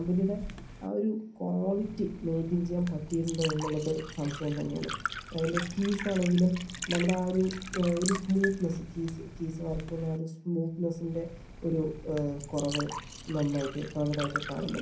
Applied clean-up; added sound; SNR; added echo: none; Liquid; 10 dB; reverberation time 0.6 s.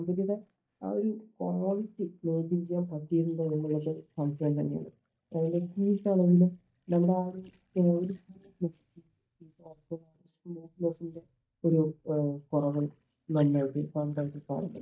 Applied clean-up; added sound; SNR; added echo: neural mask model DeepFilterNet 3.